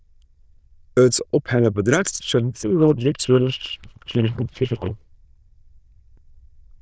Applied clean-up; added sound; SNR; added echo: neural diffusion model UNIVERSE++.